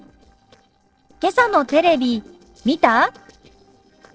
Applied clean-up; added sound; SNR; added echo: neural separator model SepFormer DNS4.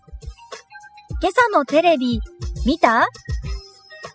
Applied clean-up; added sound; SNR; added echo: classical method spectral subtraction.